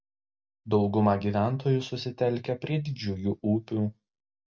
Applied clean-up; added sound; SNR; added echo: none; none; none; none.